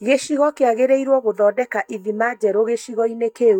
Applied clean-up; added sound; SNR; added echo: neural mask model DeepFilterNet 3.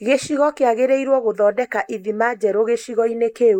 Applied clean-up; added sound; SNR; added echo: neural mask model Resemble Enhance denoiser.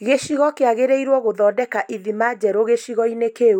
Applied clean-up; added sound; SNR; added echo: none; none; none; none.